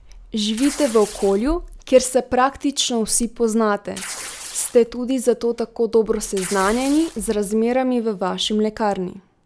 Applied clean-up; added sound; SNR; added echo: none; Tearing; 11 dB; none.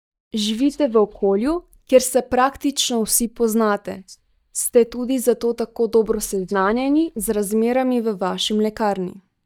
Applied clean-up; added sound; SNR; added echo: neural mask model DeepFilterNet 3.